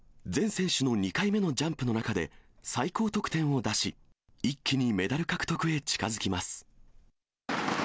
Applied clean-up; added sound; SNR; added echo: none; none; none; none.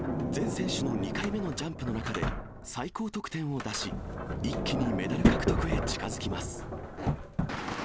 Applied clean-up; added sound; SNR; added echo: none; Sliding door; -3 dB; none.